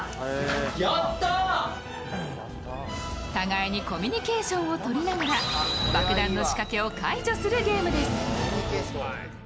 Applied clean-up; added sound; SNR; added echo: none; none; none; none.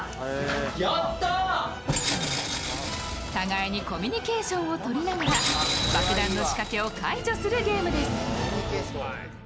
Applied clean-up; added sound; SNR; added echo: none; Tools; 4 dB; none.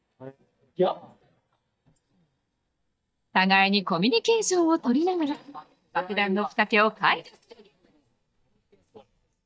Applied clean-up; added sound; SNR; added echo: neural mask model DeepFilterNet 3.